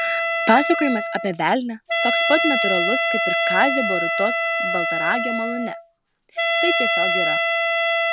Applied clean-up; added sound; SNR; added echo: none; Wind instrument, woodwind instrument; -3 dB; none.